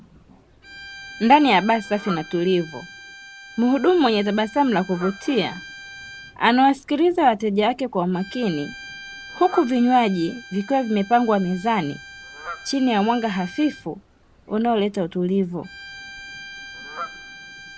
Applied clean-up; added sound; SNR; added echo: none; Bowed string instrument + Fowl; 17 dB; none.